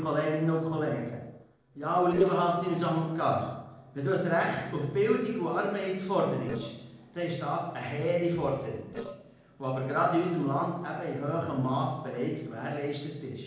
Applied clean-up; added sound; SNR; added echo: neural separator model SepFormer DNS4.